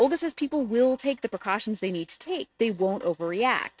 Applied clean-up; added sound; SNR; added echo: neural mask model RNNoise.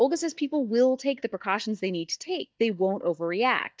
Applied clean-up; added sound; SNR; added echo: neural mask model DeepFilterNet 3.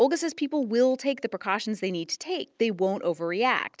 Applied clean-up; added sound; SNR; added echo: none; none; none; none.